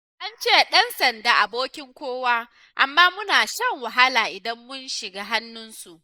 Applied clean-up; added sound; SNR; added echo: neural mask model Resemble Enhance denoiser.